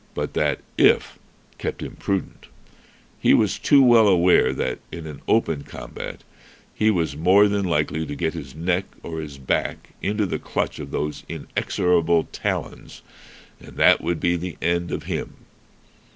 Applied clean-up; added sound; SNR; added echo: none; none; none; none.